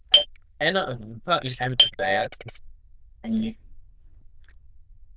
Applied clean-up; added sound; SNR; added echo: neural diffusion model UNIVERSE++.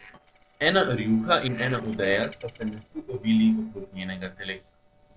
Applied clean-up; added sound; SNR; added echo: neural separator model SepFormer DNS4.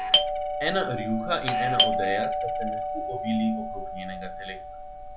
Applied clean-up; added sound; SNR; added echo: none; Doorbell; -4 dB; none.